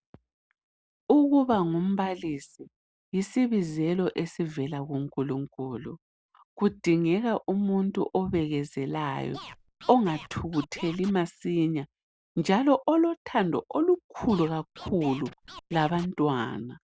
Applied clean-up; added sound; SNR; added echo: none; Scratching (performance technique); 18 dB; none.